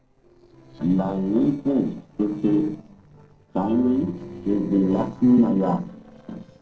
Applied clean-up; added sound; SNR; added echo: neural separator model SepFormer DNS4.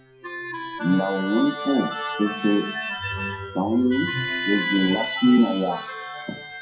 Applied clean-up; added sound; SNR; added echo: classical method WPE with log-MMSE.